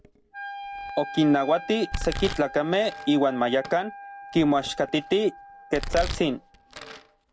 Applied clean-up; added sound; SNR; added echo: none; Wind instrument, woodwind instrument + Domestic sounds, home sounds; 11 dB; none.